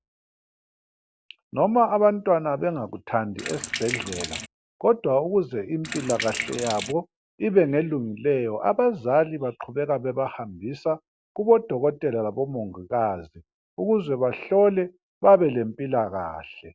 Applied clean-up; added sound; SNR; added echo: none; Sink (filling or washing); 8 dB; none.